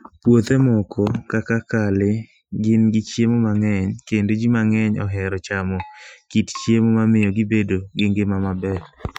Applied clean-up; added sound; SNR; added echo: classical method Wiener filter.